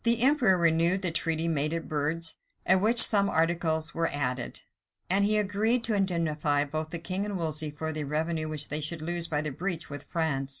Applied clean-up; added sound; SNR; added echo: none; none; none; none.